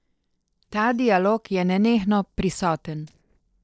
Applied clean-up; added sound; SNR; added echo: neural separator model SepFormer DNS4.